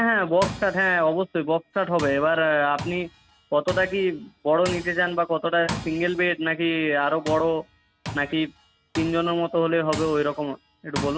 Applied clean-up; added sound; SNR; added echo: none; Tools; 14 dB; none.